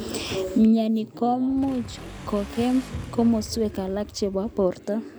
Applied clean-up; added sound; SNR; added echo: none; Motorcycle / Accelerating, revving, vroom; 17 dB; none.